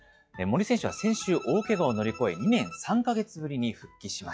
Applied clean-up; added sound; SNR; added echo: classical method log-MMSE.